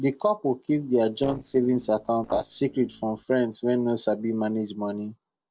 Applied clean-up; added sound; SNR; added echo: neural separator model SepFormer DNS4.